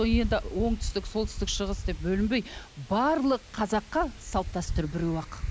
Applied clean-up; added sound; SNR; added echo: none; Wind; 6 dB; none.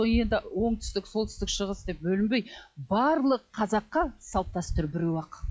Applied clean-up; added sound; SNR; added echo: classical method log-MMSE.